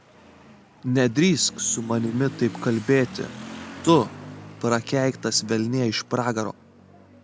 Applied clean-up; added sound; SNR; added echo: none; Motorcycle / Accelerating, revving, vroom; 17 dB; none.